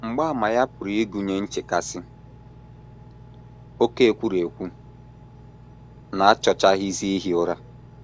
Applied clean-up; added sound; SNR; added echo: none; Engine; 20 dB; none.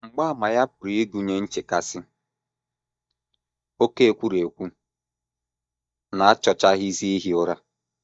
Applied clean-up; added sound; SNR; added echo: neural mask model DeepFilterNet 3.